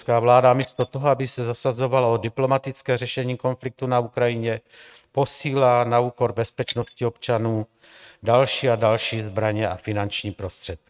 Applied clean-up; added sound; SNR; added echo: neural mask model RNNoise.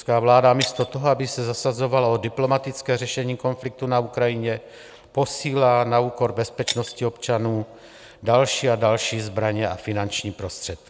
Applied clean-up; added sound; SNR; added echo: none; Shatter; 17 dB; none.